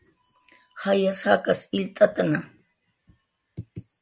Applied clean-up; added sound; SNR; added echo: none; none; none; none.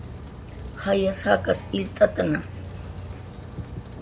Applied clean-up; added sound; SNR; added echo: none; Rain; 10 dB; none.